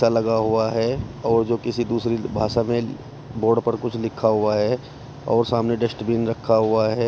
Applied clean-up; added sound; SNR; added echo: none; none; none; none.